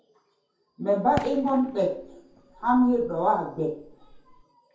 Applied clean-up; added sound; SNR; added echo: none; Fireworks; 16 dB; reverberation time 0.6 s.